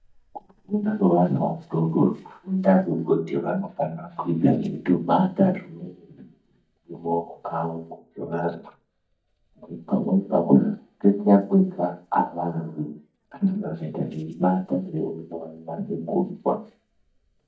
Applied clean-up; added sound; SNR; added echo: neural mask model DeepFilterNet 3.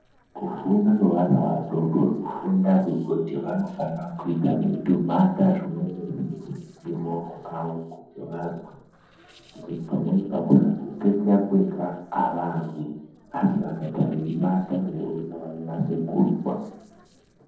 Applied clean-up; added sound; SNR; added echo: neural separator model SepFormer DNS4.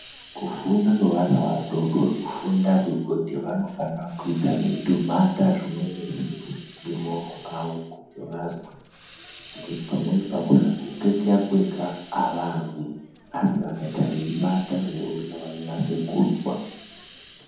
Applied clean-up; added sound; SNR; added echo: none; Hiss; 17 dB; reverberation time 1.2 s.